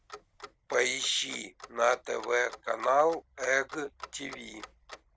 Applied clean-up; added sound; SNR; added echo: none; Clock; 18 dB; none.